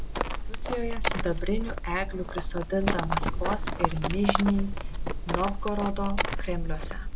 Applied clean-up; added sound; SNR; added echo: none; Livestock, farm animals, working animals; -3 dB; none.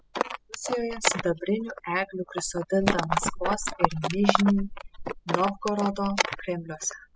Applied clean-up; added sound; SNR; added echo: classical method spectral subtraction.